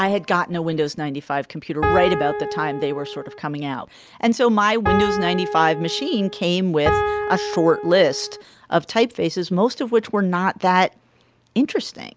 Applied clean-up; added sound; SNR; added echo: none; Piano; 3 dB; none.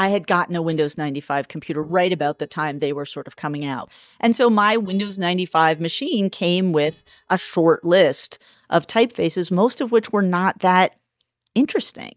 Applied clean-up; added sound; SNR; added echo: neural mask model DeepFilterNet 3.